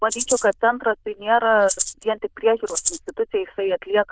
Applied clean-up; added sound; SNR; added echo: neural diffusion model UNIVERSE++.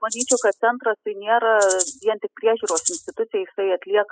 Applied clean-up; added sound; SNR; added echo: classical method spectral subtraction.